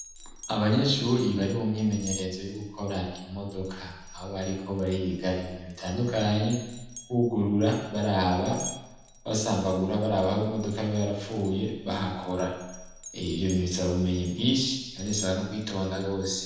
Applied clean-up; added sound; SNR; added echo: none; Glass; 17 dB; reverberation time 1.0 s.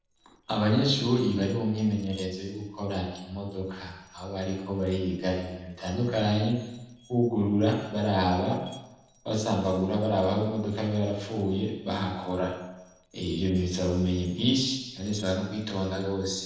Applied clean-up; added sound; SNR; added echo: neural separator model SepFormer DNS4.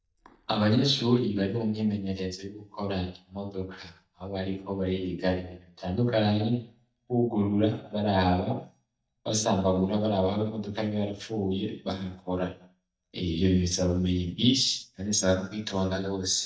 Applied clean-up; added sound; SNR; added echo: neural mask model DeepFilterNet 3.